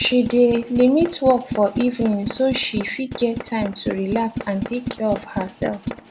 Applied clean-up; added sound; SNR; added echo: none; Tools; 10 dB; none.